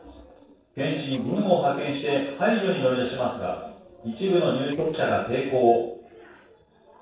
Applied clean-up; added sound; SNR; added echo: neural separator model SepFormer DNS4.